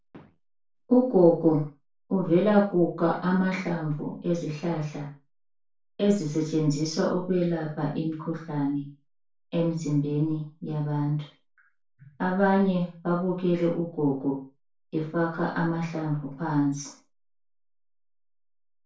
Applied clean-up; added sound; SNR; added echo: none; none; none; reverberation time 0.3 s.